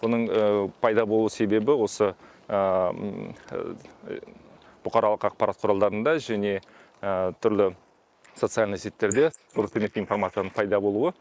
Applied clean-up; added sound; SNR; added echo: neural mask model Resemble Enhance denoiser.